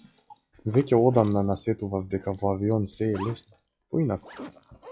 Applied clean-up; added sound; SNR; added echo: classical method log-MMSE.